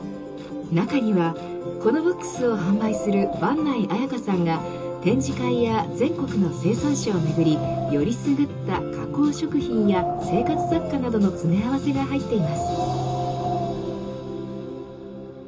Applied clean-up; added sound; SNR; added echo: none; Wind; 11 dB; reverberation time 0.2 s.